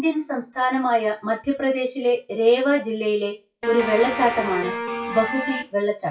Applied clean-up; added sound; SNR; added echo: classical method WPE with log-MMSE.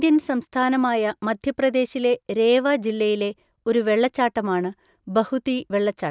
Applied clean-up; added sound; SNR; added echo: none; none; none; none.